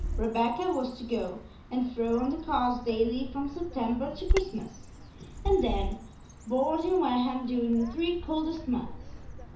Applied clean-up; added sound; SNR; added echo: none; Bird vocalization, bird call, bird song; 7 dB; reverberation time 0.6 s.